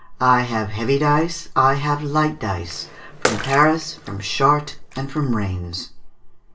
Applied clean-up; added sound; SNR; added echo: none; Bathtub (filling or washing) / Water / Splash, splatter; 10 dB; reverberation time 0.2 s.